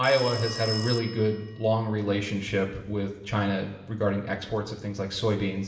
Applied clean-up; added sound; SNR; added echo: none; Telephone; 13 dB; reverberation time 1.2 s.